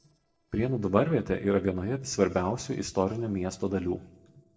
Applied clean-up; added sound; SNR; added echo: neural separator model SepFormer DNS4.